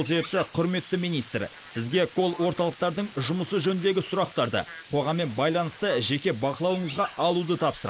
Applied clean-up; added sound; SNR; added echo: neural mask model Resemble Enhance denoiser.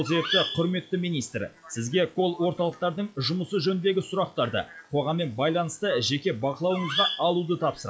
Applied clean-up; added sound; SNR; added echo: classical method log-MMSE.